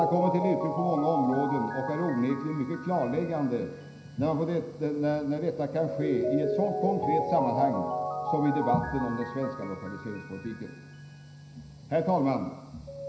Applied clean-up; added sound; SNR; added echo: none; Mallet percussion; 5 dB; reverberation time 0.9 s.